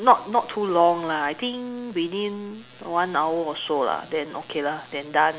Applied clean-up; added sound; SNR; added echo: none; none; none; none.